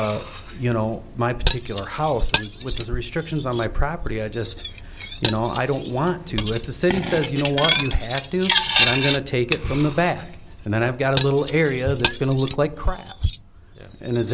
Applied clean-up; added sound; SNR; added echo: none; Cutlery, silverware; 6 dB; none.